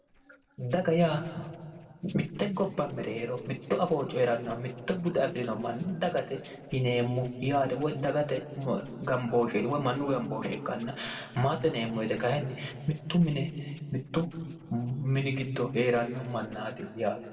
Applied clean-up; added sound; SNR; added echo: neural separator model SepFormer DNS4.